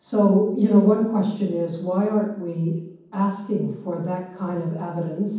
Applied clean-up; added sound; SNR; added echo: none; none; none; reverberation time 1.2 s.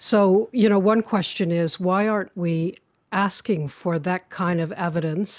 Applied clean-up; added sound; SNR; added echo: none; none; none; none.